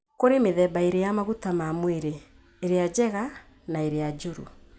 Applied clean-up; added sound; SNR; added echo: none; none; none; none.